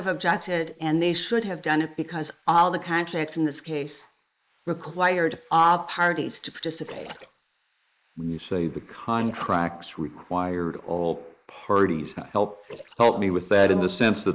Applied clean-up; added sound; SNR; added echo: neural mask model Resemble Enhance denoiser.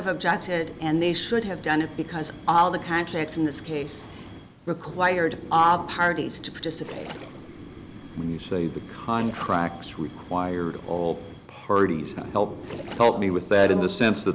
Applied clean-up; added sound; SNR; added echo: none; Splash, splatter + Fire; 15 dB; none.